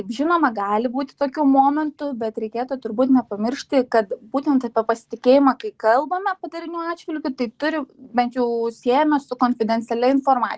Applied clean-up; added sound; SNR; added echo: none; none; none; none.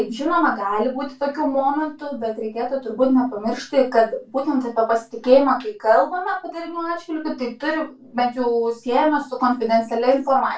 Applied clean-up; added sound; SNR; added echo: none; none; none; reverberation time 0.2 s.